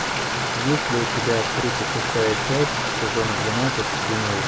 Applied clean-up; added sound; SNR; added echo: none; Stream; -2 dB; none.